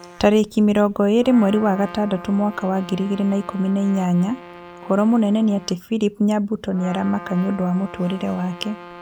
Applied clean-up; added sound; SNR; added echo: none; Trumpet; 18 dB; none.